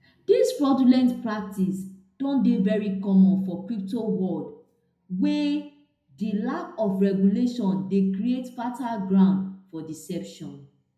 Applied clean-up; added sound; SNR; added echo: none; none; none; reverberation time 0.4 s.